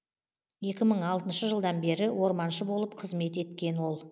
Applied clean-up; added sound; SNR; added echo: none; none; none; none.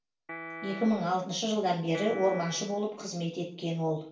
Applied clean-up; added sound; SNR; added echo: none; Piano; 12 dB; reverberation time 0.4 s.